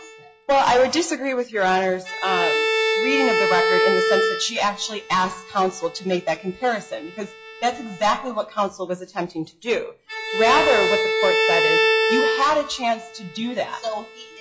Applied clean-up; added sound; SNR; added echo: classical method log-MMSE.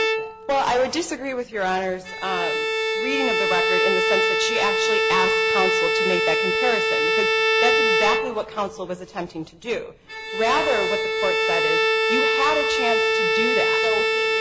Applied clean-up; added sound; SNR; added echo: none; Bowed string instrument; -4 dB; none.